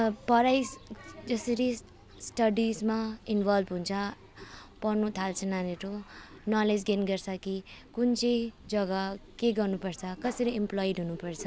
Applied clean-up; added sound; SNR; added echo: none; none; none; none.